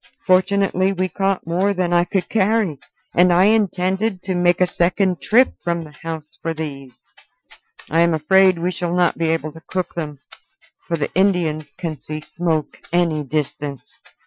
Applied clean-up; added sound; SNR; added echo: classical method Wiener filter.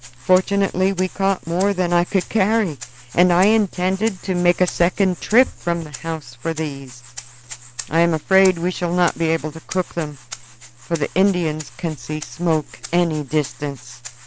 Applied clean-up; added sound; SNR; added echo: none; Rattle (instrument); 18 dB; none.